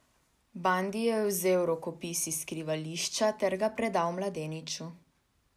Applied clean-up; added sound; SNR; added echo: none; none; none; none.